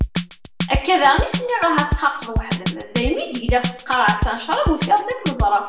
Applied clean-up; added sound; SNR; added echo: none; Drum kit; 4 dB; reverberation time 0.7 s.